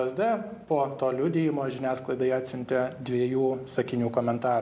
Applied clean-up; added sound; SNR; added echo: none; none; none; none.